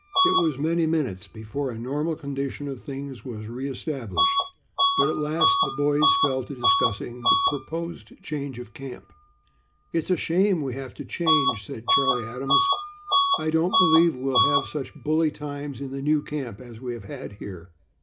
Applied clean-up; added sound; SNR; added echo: none; Bus / Alarm; 0 dB; reverberation time 0.3 s.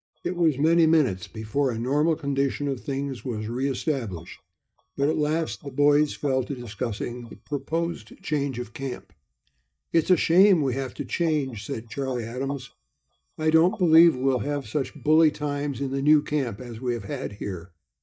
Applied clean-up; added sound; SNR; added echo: neural mask model DeepFilterNet 3.